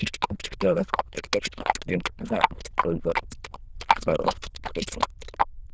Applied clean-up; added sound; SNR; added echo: neural diffusion model UNIVERSE++.